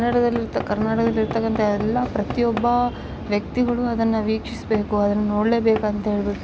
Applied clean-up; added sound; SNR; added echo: none; Knock / Wood; 16 dB; none.